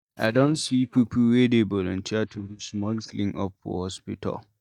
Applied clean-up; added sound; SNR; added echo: neural mask model DeepFilterNet 3.